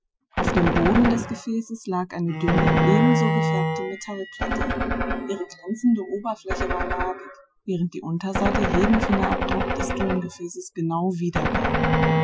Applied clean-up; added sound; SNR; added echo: classical method Wiener filter.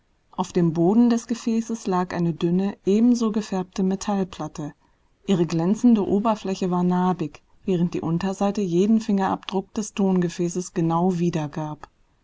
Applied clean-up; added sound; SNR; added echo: none; none; none; none.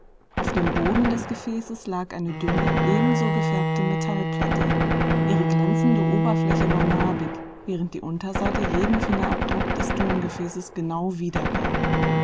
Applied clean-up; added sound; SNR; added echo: none; Gunshot, gunfire + Bowed string instrument; -4 dB; none.